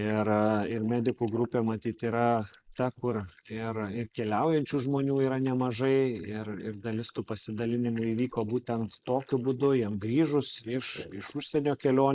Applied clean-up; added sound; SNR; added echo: neural mask model Resemble Enhance denoiser.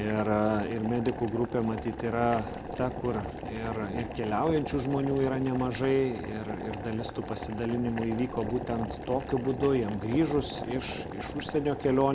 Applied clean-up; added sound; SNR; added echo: none; Boiling; 8 dB; none.